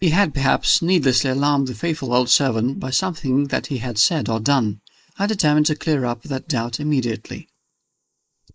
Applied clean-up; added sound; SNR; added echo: neural mask model Resemble Enhance denoiser.